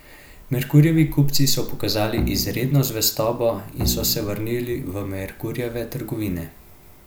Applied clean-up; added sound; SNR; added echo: none; Bowed string instrument; 9 dB; none.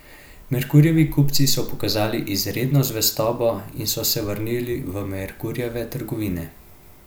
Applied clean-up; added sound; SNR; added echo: none; none; none; none.